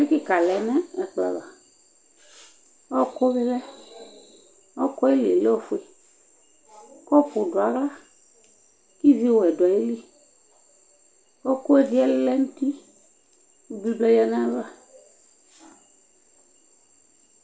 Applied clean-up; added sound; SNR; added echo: none; none; none; none.